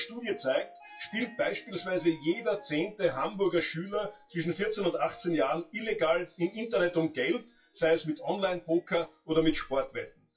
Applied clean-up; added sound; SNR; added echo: classical method WPE with log-MMSE.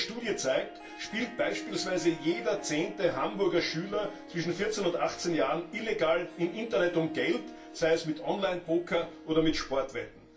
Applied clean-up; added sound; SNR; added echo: none; Harp; 14 dB; reverberation time 0.3 s.